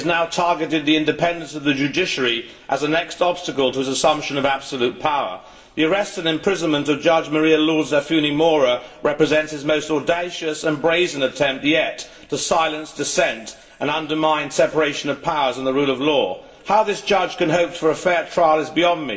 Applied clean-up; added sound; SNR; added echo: none; none; none; reverberation time 1.2 s.